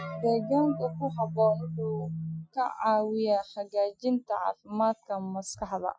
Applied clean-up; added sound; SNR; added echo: classical method Wiener filter.